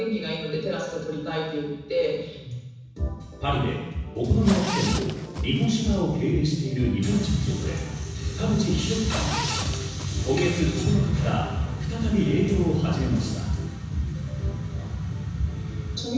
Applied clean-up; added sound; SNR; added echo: none; Zipper (clothing); 9 dB; reverberation time 1.1 s.